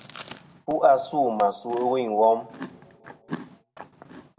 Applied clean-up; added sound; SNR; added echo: none; Chewing, mastication; 17 dB; reverberation time 1.2 s.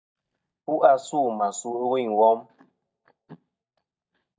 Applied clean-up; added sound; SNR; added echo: neural mask model DeepFilterNet 3.